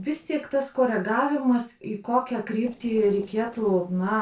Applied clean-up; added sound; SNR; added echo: neural separator model SepFormer DNS4.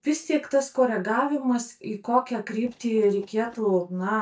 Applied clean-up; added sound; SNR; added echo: neural mask model DeepFilterNet 3.